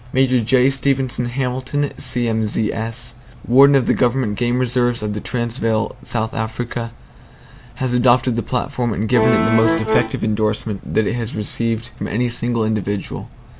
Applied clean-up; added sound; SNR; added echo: none; Accordion; -1 dB; none.